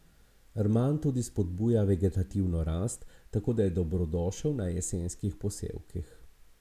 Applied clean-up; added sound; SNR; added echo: none; none; none; none.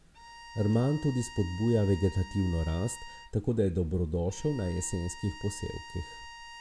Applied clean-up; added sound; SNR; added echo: none; Bowed string instrument; 18 dB; none.